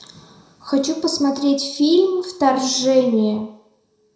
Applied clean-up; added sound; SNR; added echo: none; none; none; reverberation time 0.6 s.